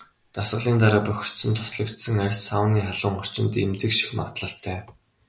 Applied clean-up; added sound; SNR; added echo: none; none; none; none.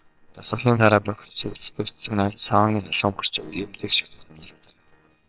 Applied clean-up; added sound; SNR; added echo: neural separator model SepFormer WHAMR!.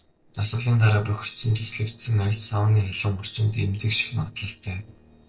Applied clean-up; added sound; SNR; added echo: neural separator model SepFormer DNS4.